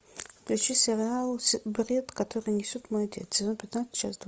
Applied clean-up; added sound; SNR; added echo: none; none; none; none.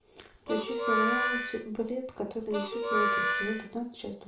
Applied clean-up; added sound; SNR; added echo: none; Harmonica; -2 dB; reverberation time 0.4 s.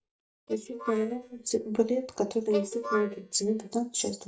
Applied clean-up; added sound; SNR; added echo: neural mask model DeepFilterNet 3.